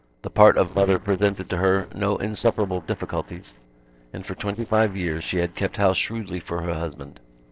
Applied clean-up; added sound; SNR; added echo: neural separator model SepFormer DNS4.